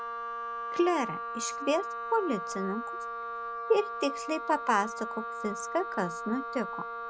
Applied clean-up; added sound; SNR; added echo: none; Wind instrument, woodwind instrument; 5 dB; none.